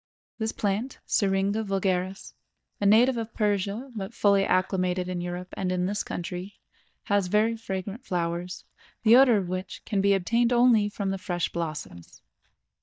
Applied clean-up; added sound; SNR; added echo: neural mask model DeepFilterNet 3.